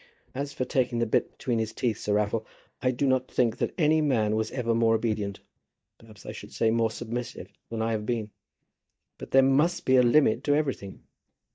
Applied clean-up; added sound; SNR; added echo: neural mask model DeepFilterNet 3.